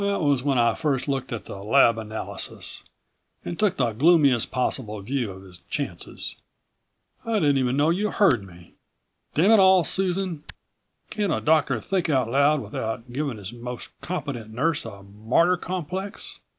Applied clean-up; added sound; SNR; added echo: none; Tick; 19 dB; none.